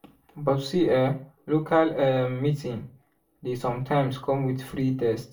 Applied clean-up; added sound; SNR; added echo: none; none; none; reverberation time 0.2 s.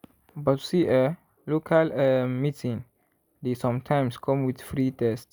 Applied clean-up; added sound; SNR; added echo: none; none; none; none.